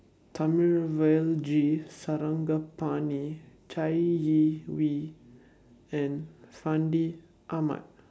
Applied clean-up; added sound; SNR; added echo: none; none; none; none.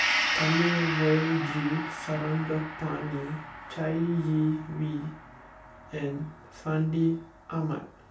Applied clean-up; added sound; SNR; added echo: none; Gong; 5 dB; reverberation time 0.3 s.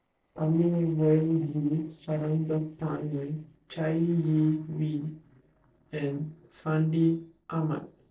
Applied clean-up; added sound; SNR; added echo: neural separator model SepFormer DNS4.